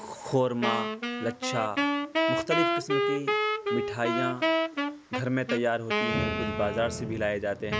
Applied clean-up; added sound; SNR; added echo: none; Wind instrument, woodwind instrument; -1 dB; none.